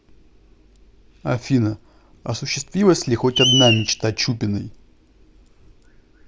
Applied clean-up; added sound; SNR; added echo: none; Screech; 4 dB; none.